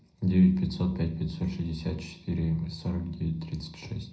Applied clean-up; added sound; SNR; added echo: none; none; none; reverberation time 0.3 s.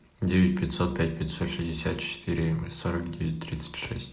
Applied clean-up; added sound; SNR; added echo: none; none; none; none.